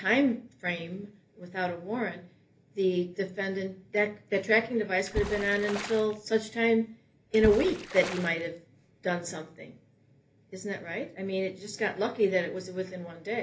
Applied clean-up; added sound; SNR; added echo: none; Water / Splash, splatter; 10 dB; reverberation time 0.3 s.